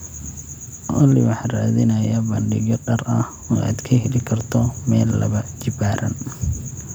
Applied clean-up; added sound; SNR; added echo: none; none; none; none.